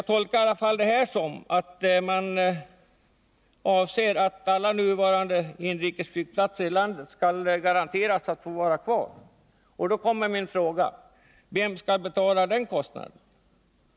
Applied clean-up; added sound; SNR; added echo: none; none; none; none.